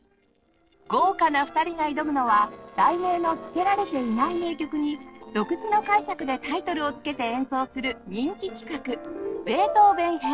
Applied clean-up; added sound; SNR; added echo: neural separator model SepFormer DNS4.